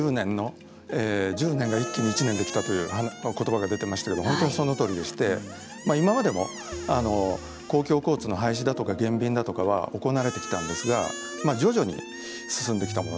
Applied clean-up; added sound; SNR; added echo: none; Squeak; 14 dB; none.